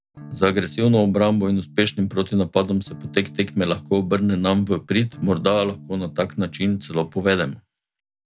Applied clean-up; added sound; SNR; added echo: none; Electric guitar / Strum; 19 dB; none.